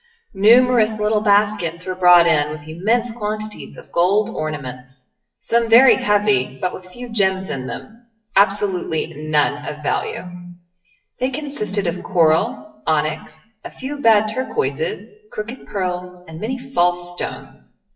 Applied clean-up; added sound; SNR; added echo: classical method WPE with log-MMSE.